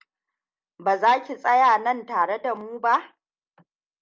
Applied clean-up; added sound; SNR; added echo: none; none; none; none.